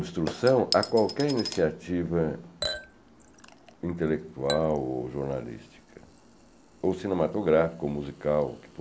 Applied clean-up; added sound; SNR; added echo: none; Chink, clink / Liquid; 13 dB; none.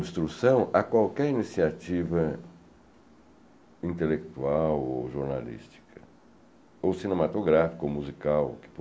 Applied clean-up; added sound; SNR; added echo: none; none; none; none.